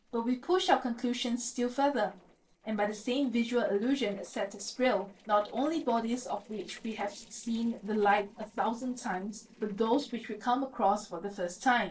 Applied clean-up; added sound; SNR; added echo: neural separator model SepFormer DNS4.